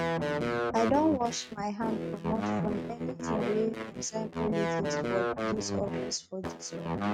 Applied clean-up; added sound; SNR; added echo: neural mask model RNNoise.